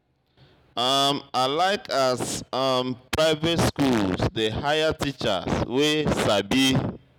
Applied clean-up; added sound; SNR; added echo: none; none; none; none.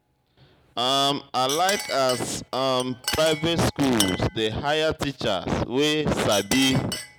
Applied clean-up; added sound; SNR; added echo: none; Chink, clink; 12 dB; none.